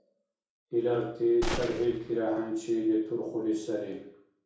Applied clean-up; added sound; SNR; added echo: none; Gunshot, gunfire; 7 dB; reverberation time 0.5 s.